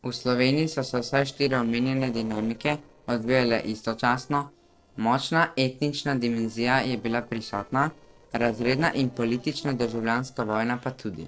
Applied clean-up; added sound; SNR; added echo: neural separator model SepFormer DNS4.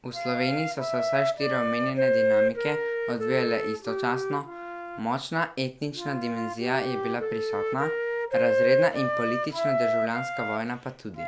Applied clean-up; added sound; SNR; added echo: none; Wind instrument, woodwind instrument; -3 dB; none.